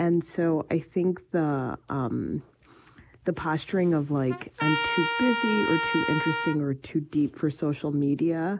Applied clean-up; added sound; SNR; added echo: none; Trumpet; 4 dB; none.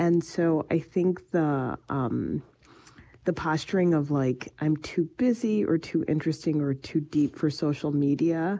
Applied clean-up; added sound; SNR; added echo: none; none; none; none.